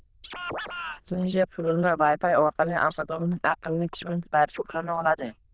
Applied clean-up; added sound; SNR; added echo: neural diffusion model UNIVERSE++.